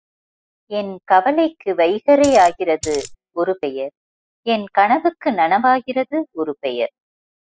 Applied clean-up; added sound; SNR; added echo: classical method spectral subtraction.